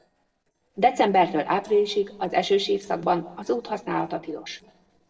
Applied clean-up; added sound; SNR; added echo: neural separator model SepFormer DNS4.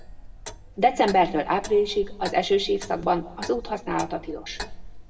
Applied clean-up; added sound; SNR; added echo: none; Clock; 13 dB; reverberation time 0.8 s.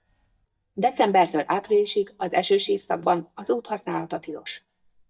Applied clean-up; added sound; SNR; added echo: neural mask model DeepFilterNet 3.